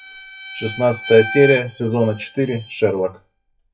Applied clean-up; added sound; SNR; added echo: classical method WPE with log-MMSE.